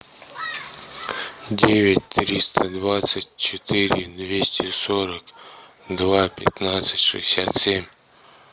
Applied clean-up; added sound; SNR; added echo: none; none; none; none.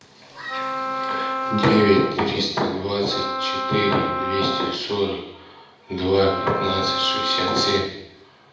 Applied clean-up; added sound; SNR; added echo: none; Wind instrument, woodwind instrument; 4 dB; reverberation time 0.8 s.